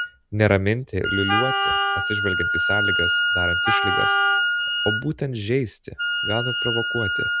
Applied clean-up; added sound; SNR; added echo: none; Wind instrument, woodwind instrument + Wind instrument, woodwind instrument; -3 dB; none.